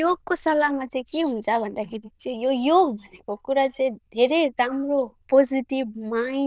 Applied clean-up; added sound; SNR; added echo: neural diffusion model UNIVERSE++.